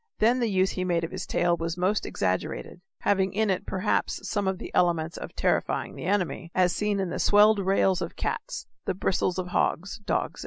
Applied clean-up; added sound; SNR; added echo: none; none; none; none.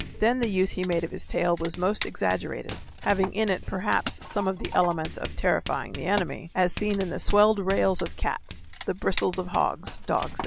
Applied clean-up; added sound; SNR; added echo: none; Writing + Wood; 10 dB; none.